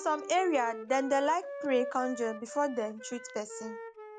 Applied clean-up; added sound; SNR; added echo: none; Wind instrument, woodwind instrument; 11 dB; none.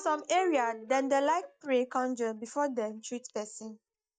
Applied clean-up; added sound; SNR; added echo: neural mask model DeepFilterNet 3.